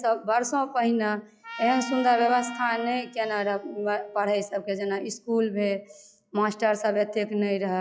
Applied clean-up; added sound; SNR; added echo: classical method log-MMSE.